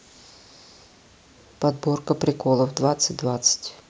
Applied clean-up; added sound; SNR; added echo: none; none; none; none.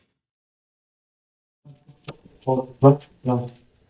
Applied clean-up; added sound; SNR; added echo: neural mask model DeepFilterNet 3.